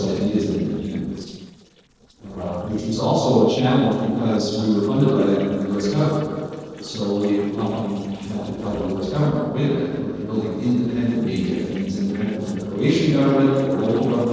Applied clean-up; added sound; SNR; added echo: neural separator model SepFormer DNS4.